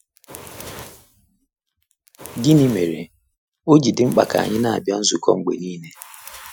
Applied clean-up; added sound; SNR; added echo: classical method Wiener filter.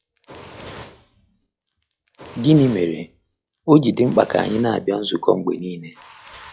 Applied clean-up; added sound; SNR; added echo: classical method log-MMSE.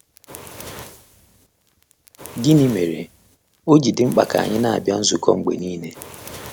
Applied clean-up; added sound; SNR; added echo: none; Fire; 19 dB; none.